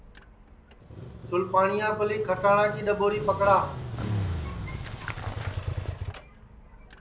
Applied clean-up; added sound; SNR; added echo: none; Motorcycle; 7 dB; reverberation time 0.5 s.